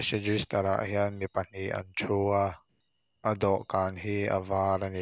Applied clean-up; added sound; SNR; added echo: none; none; none; none.